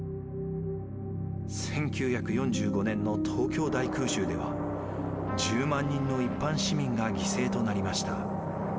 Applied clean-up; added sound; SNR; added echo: none; Trumpet; 11 dB; reverberation time 1.0 s.